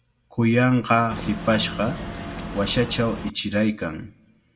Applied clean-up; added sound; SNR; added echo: none; Boat, Water vehicle; 8 dB; reverberation time 0.3 s.